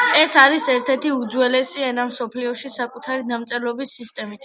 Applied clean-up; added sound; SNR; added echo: none; none; none; none.